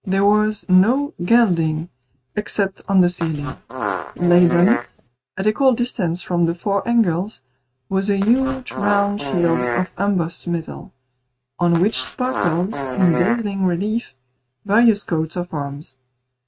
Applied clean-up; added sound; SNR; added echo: neural mask model RNNoise.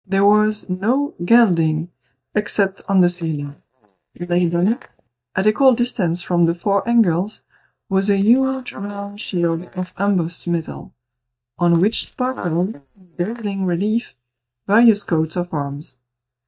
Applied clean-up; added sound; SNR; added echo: neural mask model DeepFilterNet 3.